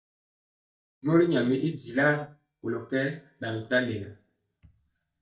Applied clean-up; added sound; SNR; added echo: neural mask model DeepFilterNet 3.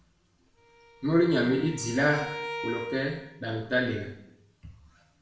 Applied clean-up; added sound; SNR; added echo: none; Bowed string instrument; 12 dB; reverberation time 0.7 s.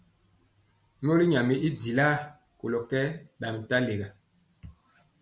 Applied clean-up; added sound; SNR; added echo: none; none; none; none.